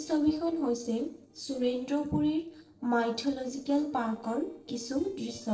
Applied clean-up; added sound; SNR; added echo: neural separator model SepFormer DNS4.